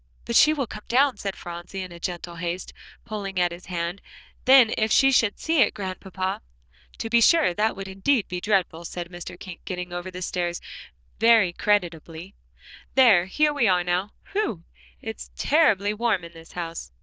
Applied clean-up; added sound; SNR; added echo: neural diffusion model UNIVERSE++.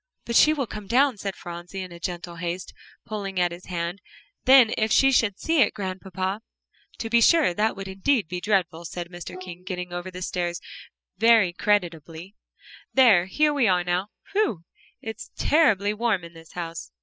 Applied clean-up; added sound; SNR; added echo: classical method spectral subtraction.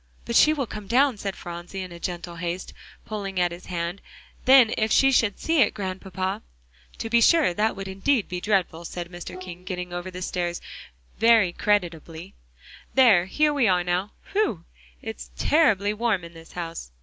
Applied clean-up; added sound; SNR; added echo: none; Bowed string instrument; 18 dB; none.